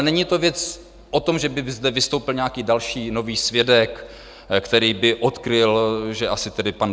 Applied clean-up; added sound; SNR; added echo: none; none; none; none.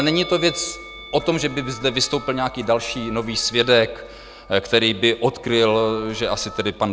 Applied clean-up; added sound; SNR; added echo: none; Musical instrument + Alarm; 17 dB; none.